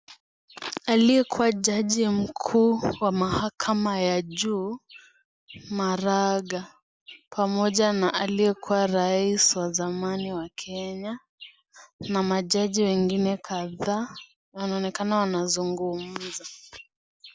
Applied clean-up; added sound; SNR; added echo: none; none; none; none.